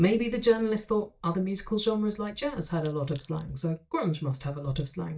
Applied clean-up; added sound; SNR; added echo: neural mask model DeepFilterNet 3.